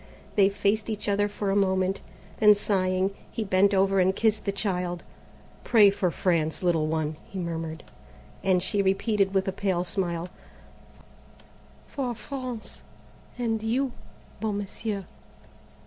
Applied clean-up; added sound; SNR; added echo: none; none; none; none.